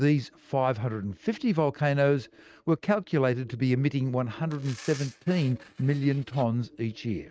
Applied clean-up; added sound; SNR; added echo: neural mask model RNNoise.